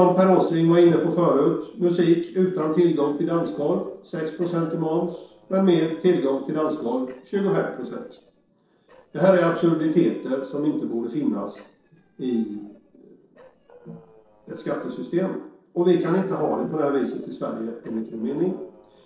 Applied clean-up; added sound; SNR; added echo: neural separator model SepFormer DNS4.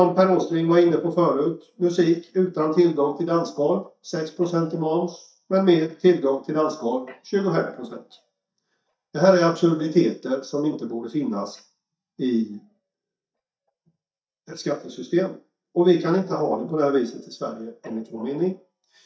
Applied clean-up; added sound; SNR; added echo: neural mask model DeepFilterNet 3.